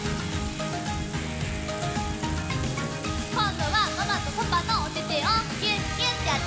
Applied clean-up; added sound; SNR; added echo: none; Bathtub (filling or washing); 17 dB; none.